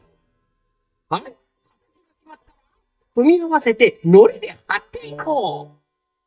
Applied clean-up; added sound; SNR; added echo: neural mask model DeepFilterNet 3.